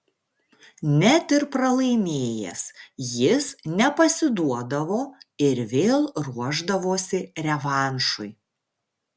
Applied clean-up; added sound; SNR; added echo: none; none; none; none.